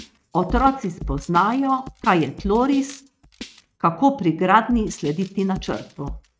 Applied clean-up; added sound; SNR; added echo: neural mask model RNNoise.